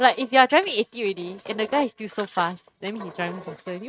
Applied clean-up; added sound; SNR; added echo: neural mask model RNNoise.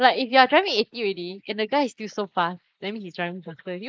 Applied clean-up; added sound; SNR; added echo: neural mask model Resemble Enhance denoiser.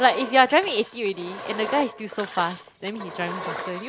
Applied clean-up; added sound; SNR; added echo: none; Engine; 11 dB; none.